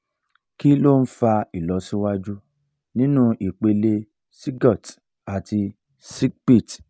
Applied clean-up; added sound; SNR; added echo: none; none; none; none.